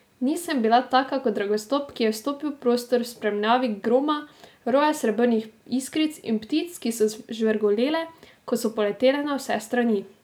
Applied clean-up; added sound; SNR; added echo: none; none; none; none.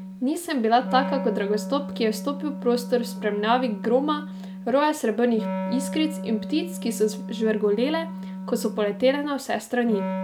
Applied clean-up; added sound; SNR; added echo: none; Wind instrument, woodwind instrument; 8 dB; none.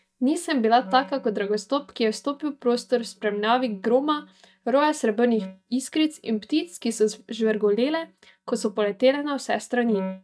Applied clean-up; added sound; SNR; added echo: neural mask model DeepFilterNet 3.